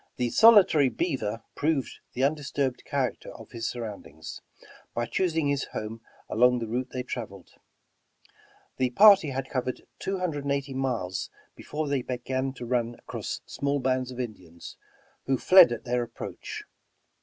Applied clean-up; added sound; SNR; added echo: none; none; none; none.